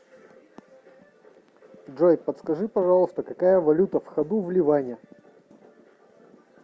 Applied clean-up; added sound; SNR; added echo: none; none; none; none.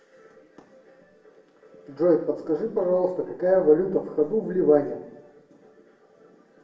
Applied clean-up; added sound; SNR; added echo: none; none; none; reverberation time 0.7 s.